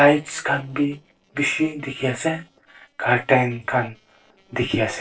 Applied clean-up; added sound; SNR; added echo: neural separator model SepFormer DNS4.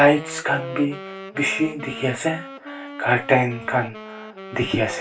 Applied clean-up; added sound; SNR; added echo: none; Wind instrument, woodwind instrument; 13 dB; reverberation time 0.2 s.